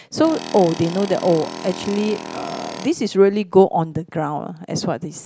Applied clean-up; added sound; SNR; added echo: none; Tools; 12 dB; none.